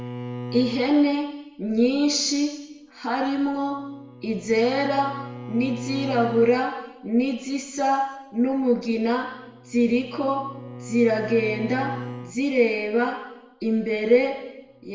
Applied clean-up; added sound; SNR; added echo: none; Bowed string instrument; 15 dB; reverberation time 0.9 s.